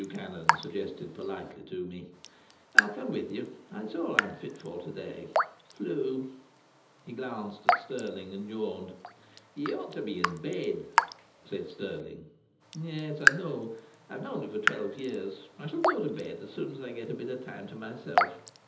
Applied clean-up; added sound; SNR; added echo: none; Raindrop / Drip; -3 dB; reverberation time 1.2 s.